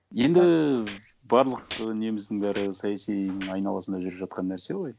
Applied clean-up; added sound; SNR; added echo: none; Walk, footsteps; 19 dB; none.